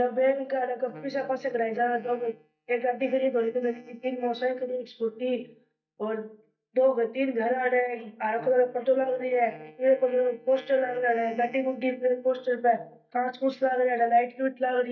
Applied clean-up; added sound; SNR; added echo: neural mask model DeepFilterNet 3.